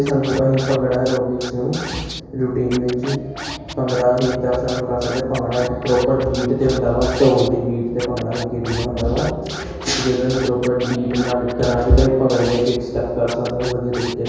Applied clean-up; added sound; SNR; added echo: none; Scratching (performance technique); 15 dB; reverberation time 1.2 s.